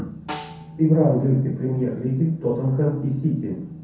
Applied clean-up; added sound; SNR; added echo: none; Snare drum; 19 dB; reverberation time 0.5 s.